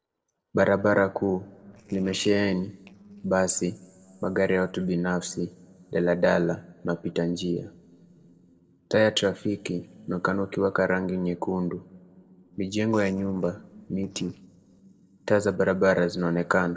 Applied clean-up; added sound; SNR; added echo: neural separator model SepFormer DNS4.